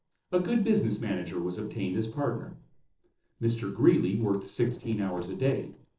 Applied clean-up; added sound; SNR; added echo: neural separator model SepFormer DNS4.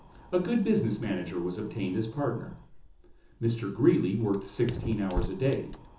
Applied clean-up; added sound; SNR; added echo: none; Fire; 12 dB; reverberation time 0.7 s.